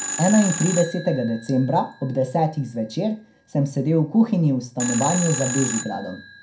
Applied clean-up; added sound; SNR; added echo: none; Telephone; 10 dB; reverberation time 0.2 s.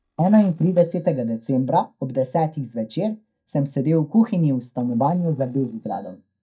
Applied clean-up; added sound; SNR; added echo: neural mask model DeepFilterNet 3.